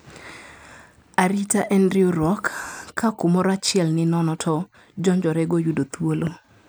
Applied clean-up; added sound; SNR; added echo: none; none; none; none.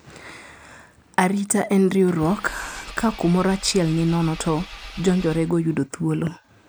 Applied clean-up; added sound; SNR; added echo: none; Engine / Car; 16 dB; none.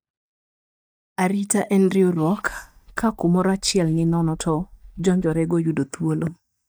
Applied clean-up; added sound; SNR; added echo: neural mask model DeepFilterNet 3.